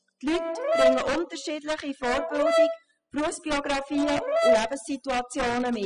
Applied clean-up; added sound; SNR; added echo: classical method spectral subtraction.